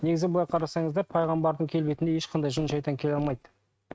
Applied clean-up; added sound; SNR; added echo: neural mask model RNNoise.